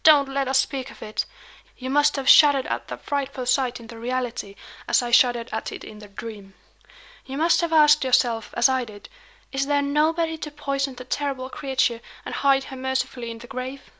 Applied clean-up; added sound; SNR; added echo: none; none; none; none.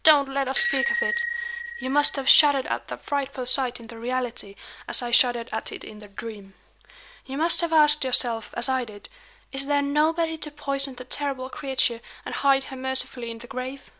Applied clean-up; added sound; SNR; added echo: none; Bicycle bell; -1 dB; none.